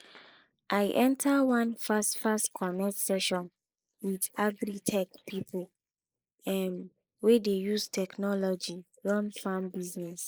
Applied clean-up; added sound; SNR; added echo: neural mask model Resemble Enhance denoiser.